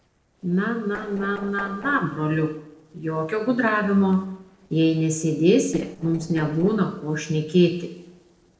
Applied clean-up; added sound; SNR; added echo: neural separator model SepFormer DNS4.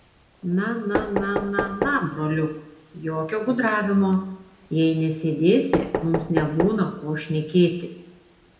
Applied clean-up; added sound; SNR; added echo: none; Knock; 8 dB; reverberation time 0.8 s.